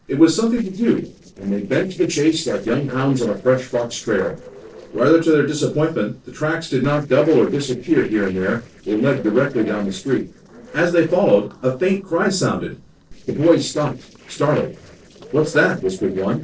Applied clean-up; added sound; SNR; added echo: neural separator model SepFormer DNS4.